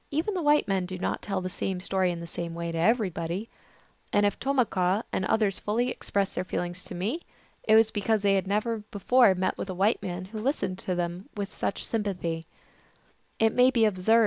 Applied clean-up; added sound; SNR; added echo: none; none; none; none.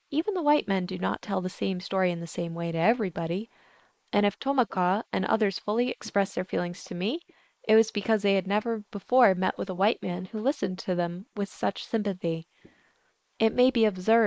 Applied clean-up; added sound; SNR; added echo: neural mask model Resemble Enhance denoiser.